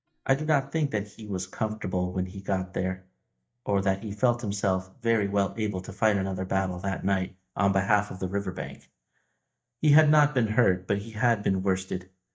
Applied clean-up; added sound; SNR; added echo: neural mask model DeepFilterNet 3.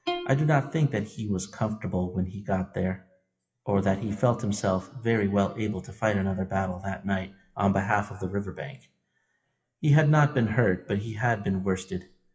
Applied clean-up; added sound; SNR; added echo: classical method WPE with log-MMSE.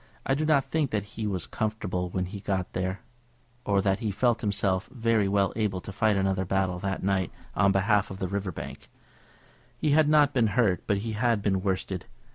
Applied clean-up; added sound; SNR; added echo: none; none; none; none.